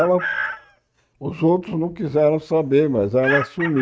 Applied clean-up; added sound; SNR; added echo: neural mask model RNNoise.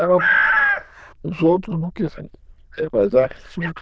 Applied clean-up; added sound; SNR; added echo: neural diffusion model UNIVERSE++.